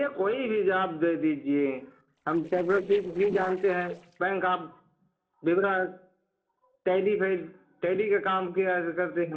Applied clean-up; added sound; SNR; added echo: neural separator model SepFormer DNS4.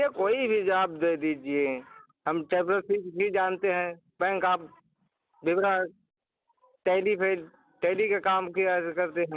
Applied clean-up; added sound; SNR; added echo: none; none; none; none.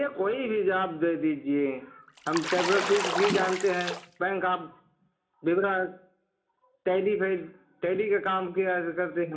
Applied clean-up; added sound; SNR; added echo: none; Bathtub (filling or washing) / Splash, splatter; 3 dB; reverberation time 0.4 s.